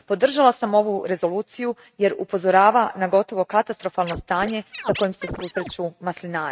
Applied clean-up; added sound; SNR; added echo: neural mask model RNNoise.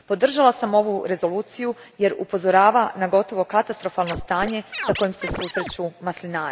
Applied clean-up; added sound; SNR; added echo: none; Scratching (performance technique); 8 dB; none.